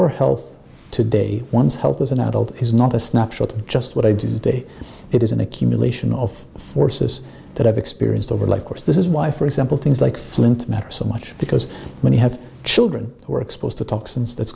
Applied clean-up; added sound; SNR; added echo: none; none; none; none.